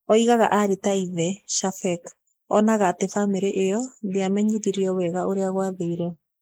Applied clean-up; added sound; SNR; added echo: neural mask model Resemble Enhance denoiser.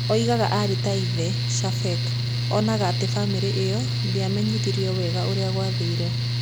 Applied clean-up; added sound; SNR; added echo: none; Mechanical fan; -3 dB; none.